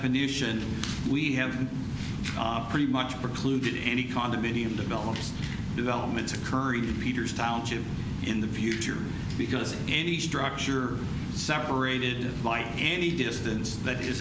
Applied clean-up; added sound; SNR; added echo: none; none; none; none.